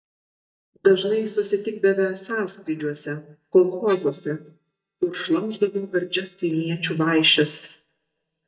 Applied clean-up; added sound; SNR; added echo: neural mask model DeepFilterNet 3.